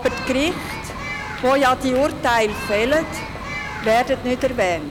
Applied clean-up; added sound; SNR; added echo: none; Human group actions; 10 dB; none.